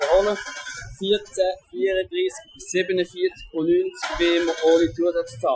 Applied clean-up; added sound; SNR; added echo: classical method Wiener filter.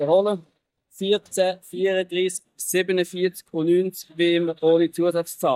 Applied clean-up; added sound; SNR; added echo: neural mask model DeepFilterNet 3.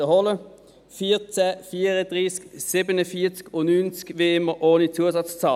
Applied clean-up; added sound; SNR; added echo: none; none; none; none.